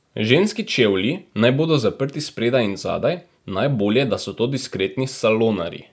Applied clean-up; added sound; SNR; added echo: none; none; none; none.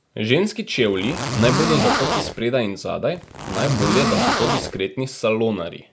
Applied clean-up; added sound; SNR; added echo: none; Zipper (clothing); 0 dB; none.